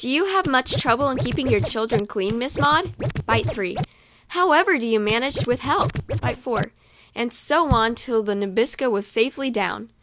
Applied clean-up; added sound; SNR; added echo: none; Scratching (performance technique); 5 dB; none.